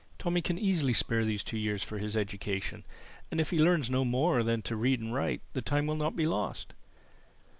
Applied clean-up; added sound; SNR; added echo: none; none; none; none.